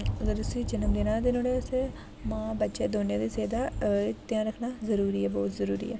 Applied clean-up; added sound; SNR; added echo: none; Thunder; 6 dB; none.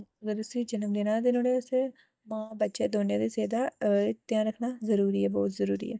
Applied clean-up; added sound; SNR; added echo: neural mask model DeepFilterNet 3.